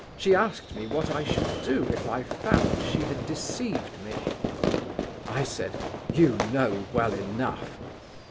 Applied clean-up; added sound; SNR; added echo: none; Fireworks; 2 dB; none.